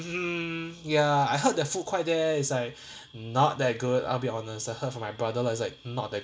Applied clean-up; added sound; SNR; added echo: none; none; none; none.